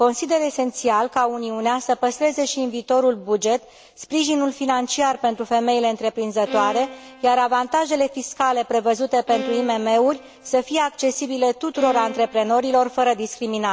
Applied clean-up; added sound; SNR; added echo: none; Bowed string instrument; 13 dB; none.